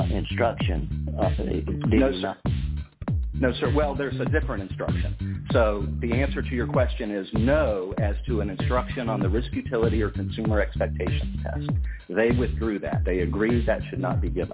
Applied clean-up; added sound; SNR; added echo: none; Bass guitar; 0 dB; none.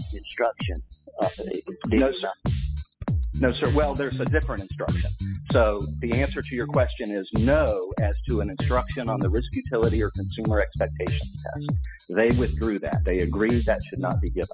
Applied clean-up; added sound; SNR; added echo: classical method spectral subtraction.